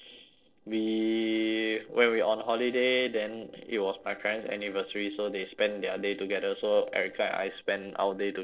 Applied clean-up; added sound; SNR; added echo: neural separator model SepFormer DNS4.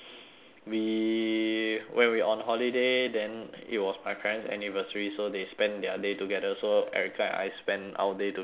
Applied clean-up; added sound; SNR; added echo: none; none; none; none.